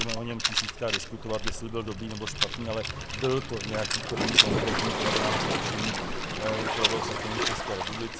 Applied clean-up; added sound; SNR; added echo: none; Rattle + Waves, surf; -5 dB; none.